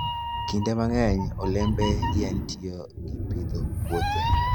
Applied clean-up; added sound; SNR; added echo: none; Meow; -2 dB; none.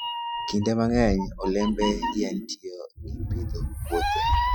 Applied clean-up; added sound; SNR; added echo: classical method Wiener filter.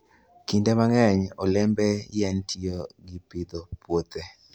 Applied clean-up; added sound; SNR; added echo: none; none; none; none.